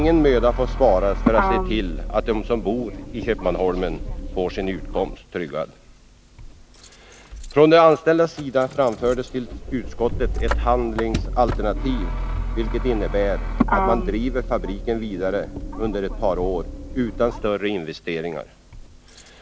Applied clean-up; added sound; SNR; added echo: none; Motor vehicle (road); 4 dB; none.